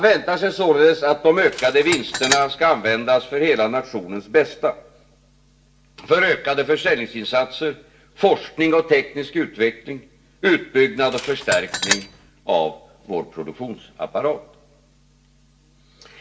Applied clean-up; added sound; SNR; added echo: none; Tools; 6 dB; reverberation time 0.5 s.